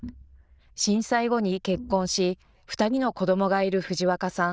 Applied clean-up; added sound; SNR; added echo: neural diffusion model UNIVERSE++.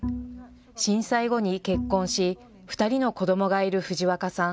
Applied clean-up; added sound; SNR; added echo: none; Bowed string instrument; 11 dB; none.